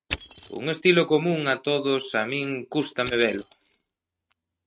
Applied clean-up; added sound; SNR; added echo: neural mask model RNNoise.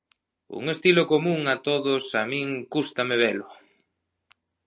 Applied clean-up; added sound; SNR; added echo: none; none; none; none.